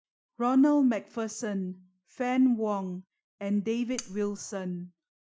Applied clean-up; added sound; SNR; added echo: classical method Wiener filter.